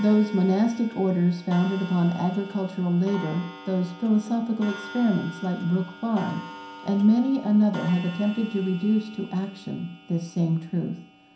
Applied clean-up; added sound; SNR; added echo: none; Clock; 17 dB; reverberation time 0.5 s.